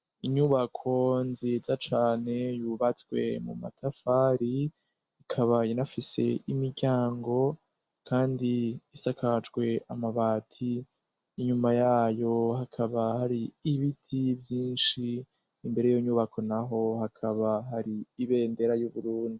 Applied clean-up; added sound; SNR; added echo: none; none; none; none.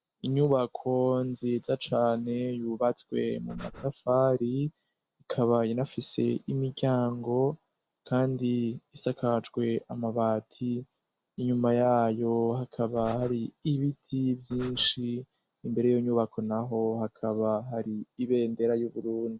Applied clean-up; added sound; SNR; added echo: none; Breathing; 15 dB; none.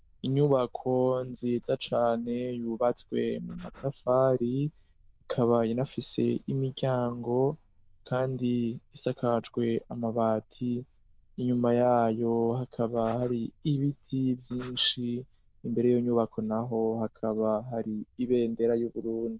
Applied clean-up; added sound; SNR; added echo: neural diffusion model UNIVERSE++.